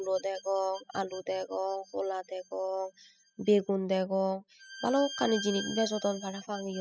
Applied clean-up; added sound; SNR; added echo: classical method spectral subtraction.